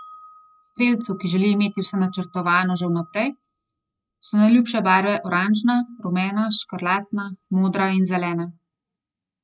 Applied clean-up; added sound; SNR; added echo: neural mask model RNNoise.